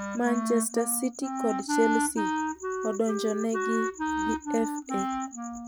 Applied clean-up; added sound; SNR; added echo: none; Wind instrument, woodwind instrument; 1 dB; none.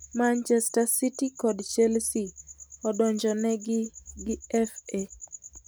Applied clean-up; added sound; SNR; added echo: none; none; none; none.